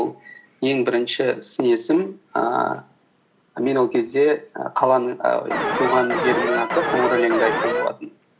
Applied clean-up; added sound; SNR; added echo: none; Alarm; 1 dB; none.